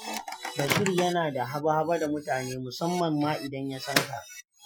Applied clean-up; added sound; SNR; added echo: classical method Wiener filter.